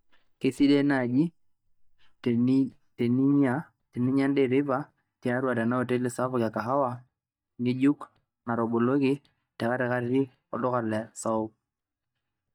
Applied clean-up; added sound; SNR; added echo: neural mask model DeepFilterNet 3.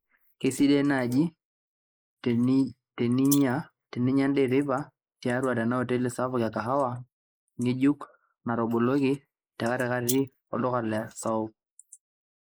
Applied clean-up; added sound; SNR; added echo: neural mask model Resemble Enhance denoiser.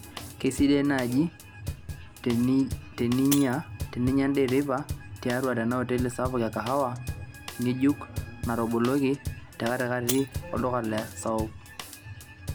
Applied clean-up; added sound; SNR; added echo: none; Shatter + Drum kit; 12 dB; none.